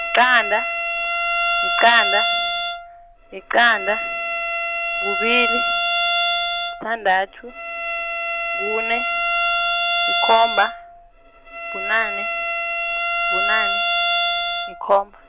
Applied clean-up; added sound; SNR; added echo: none; Bowed string instrument; -1 dB; none.